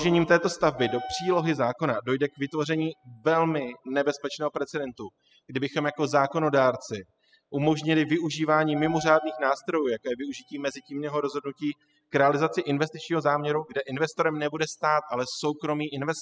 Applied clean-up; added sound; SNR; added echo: classical method spectral subtraction.